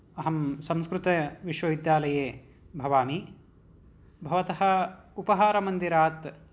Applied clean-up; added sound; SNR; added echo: none; none; none; none.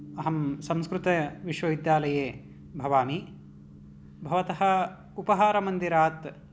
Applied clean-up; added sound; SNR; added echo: none; Gong; 19 dB; none.